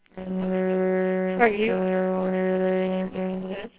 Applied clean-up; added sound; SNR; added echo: neural separator model SepFormer WHAMR!.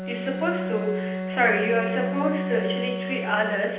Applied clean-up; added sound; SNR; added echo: none; Bowed string instrument; 3 dB; reverberation time 0.9 s.